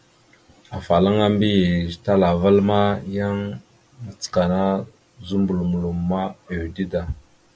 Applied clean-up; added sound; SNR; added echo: none; none; none; none.